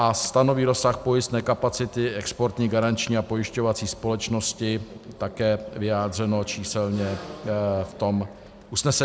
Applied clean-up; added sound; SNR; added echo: none; none; none; none.